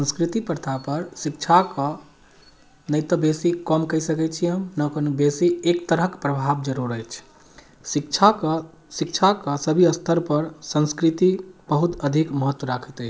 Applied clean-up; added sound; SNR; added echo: none; none; none; none.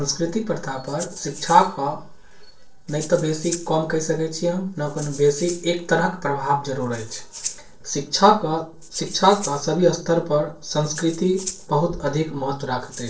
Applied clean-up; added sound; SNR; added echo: neural separator model SepFormer DNS4.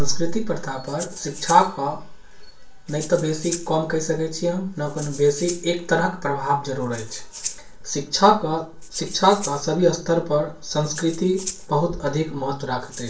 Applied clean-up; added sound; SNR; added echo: none; Rattle (instrument); 17 dB; reverberation time 0.3 s.